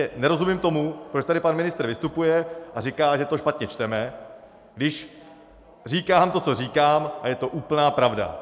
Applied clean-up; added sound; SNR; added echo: none; none; none; none.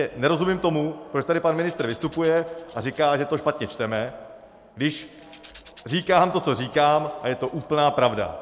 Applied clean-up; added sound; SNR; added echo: none; Rattle / Rattle (instrument); 15 dB; none.